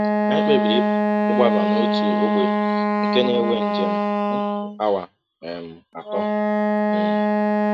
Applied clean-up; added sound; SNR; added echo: neural mask model RNNoise.